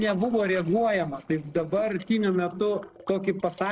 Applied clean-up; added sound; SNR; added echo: neural separator model SepFormer DNS4.